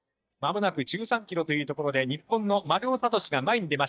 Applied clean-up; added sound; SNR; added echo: neural mask model DeepFilterNet 3.